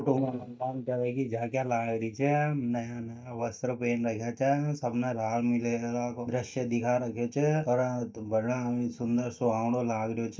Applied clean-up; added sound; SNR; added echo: neural mask model DeepFilterNet 3.